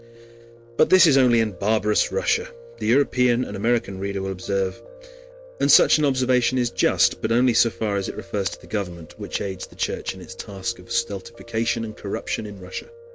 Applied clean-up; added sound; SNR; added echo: none; Piano; 20 dB; none.